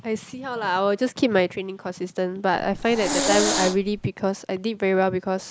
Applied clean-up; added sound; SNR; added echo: none; Hiss; 2 dB; none.